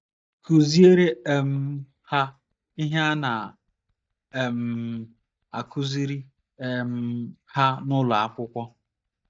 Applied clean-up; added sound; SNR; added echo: neural mask model DeepFilterNet 3.